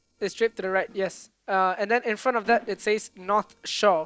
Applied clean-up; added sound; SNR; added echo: neural separator model SepFormer DNS4.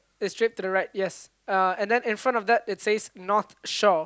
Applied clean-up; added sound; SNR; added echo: none; none; none; none.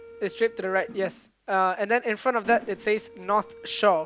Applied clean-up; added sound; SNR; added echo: none; Mechanisms; 19 dB; none.